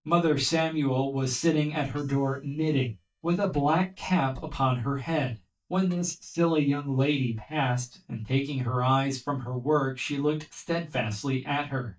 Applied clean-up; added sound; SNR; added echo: neural mask model DeepFilterNet 3.